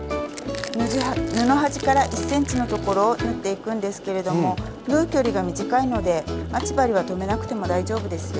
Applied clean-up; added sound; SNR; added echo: none; Crushing; 17 dB; none.